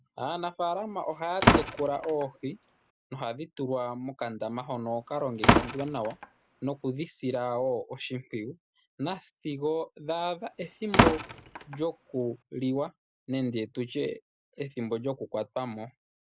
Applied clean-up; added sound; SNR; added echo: none; Slam; -5 dB; none.